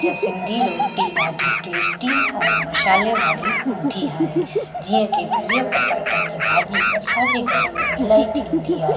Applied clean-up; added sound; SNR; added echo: none; Animal; -2 dB; reverberation time 2.1 s.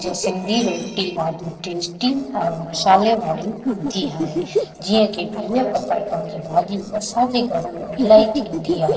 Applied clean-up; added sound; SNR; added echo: neural separator model SepFormer DNS4.